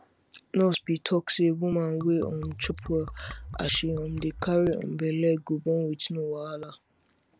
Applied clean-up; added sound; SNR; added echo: none; Liquid; 13 dB; none.